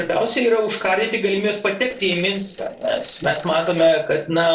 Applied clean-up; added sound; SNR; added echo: neural separator model SepFormer DNS4.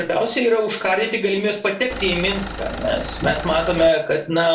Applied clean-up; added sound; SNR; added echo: none; Engine; 10 dB; reverberation time 0.3 s.